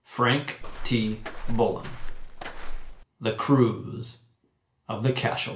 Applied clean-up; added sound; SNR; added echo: none; Walk, footsteps; 2 dB; reverberation time 0.3 s.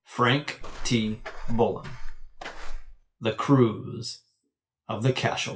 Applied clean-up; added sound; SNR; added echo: classical method WPE with log-MMSE.